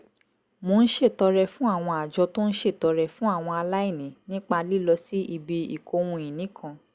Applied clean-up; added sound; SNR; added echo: none; none; none; none.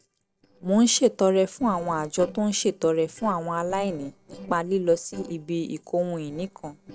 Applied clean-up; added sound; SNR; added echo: neural separator model SepFormer DNS4.